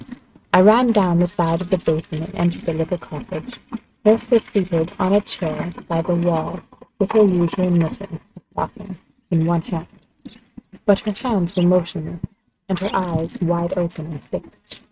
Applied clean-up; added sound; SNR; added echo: neural mask model RNNoise.